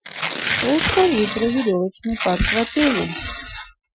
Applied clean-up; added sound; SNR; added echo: classical method Wiener filter.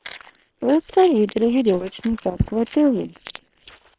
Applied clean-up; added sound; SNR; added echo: neural separator model SepFormer WHAM!.